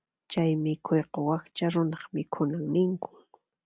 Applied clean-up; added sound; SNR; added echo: none; none; none; none.